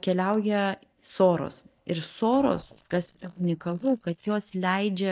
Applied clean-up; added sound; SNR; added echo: neural mask model DeepFilterNet 3.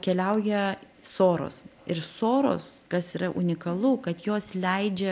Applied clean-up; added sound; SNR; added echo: none; none; none; none.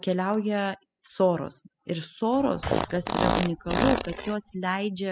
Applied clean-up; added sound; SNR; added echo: classical method spectral subtraction.